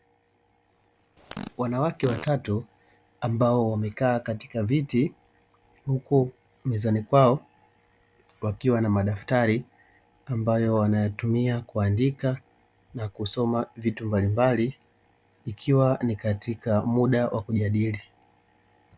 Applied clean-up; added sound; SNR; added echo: none; Fart; 15 dB; none.